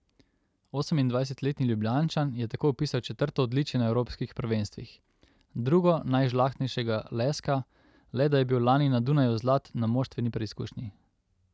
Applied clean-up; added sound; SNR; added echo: none; none; none; none.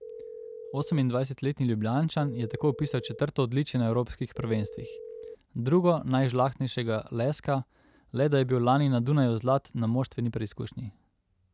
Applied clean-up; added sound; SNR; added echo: none; Telephone; 14 dB; none.